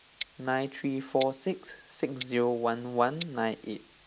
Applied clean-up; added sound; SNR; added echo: none; Tick-tock; 1 dB; none.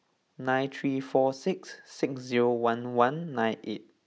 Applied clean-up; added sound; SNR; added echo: none; none; none; none.